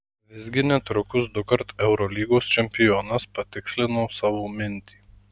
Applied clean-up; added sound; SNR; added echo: none; none; none; none.